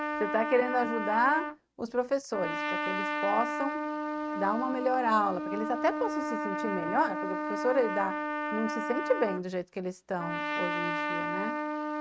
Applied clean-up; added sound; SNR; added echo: neural mask model RNNoise.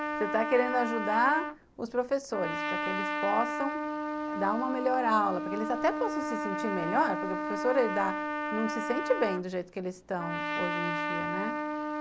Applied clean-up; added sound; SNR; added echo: none; Trumpet; 2 dB; none.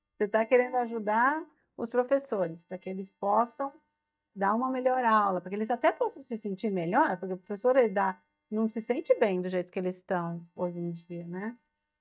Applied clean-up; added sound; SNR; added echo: neural mask model DeepFilterNet 3.